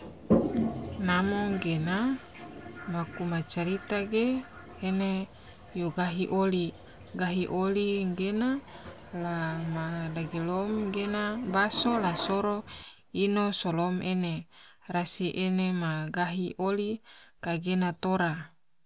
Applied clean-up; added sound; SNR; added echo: none; Toilet flush; 13 dB; none.